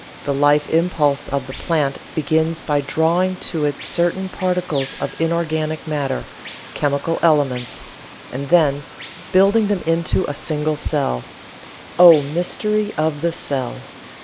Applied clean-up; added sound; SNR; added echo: none; Water; 15 dB; none.